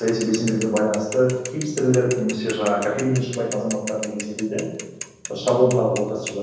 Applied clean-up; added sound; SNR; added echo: none; Mechanisms / Bicycle; 14 dB; reverberation time 1.1 s.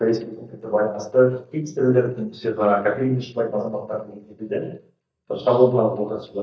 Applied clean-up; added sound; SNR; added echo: neural mask model DeepFilterNet 3.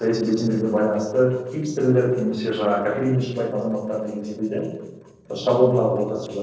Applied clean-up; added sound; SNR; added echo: neural separator model SepFormer DNS4.